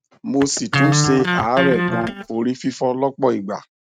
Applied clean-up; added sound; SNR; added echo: neural mask model RNNoise.